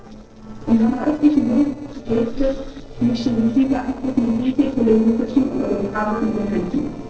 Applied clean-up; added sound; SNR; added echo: neural separator model SepFormer DNS4.